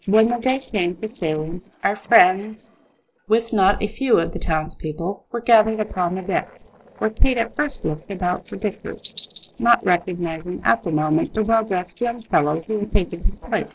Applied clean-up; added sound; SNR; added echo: neural separator model SepFormer DNS4.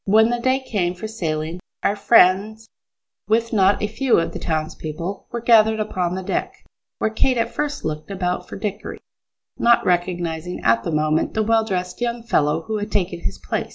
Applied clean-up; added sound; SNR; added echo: none; none; none; none.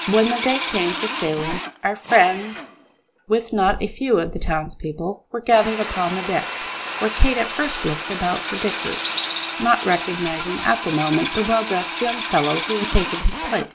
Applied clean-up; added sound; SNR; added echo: none; Drill; 6 dB; none.